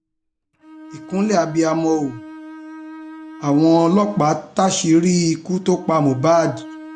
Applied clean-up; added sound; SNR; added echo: none; Bowed string instrument; 18 dB; none.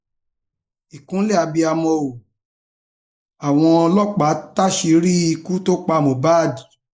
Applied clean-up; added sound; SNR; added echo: neural mask model Resemble Enhance denoiser.